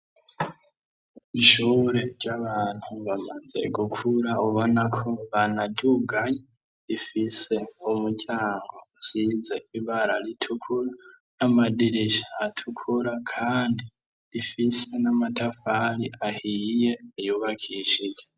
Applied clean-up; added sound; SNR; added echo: none; none; none; none.